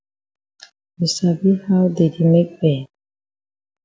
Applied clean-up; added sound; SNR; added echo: none; none; none; none.